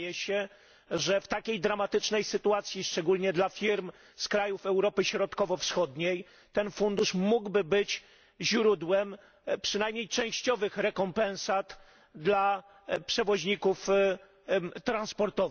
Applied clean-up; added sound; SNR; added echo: none; none; none; none.